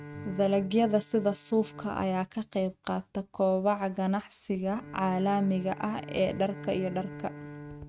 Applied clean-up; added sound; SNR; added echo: neural mask model RNNoise.